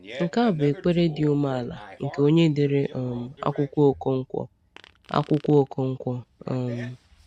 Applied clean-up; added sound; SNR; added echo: none; Fart; 19 dB; none.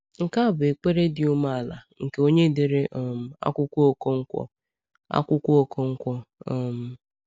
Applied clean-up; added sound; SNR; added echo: none; none; none; none.